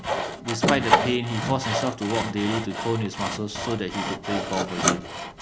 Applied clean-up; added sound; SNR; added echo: none; Sawing; -1 dB; none.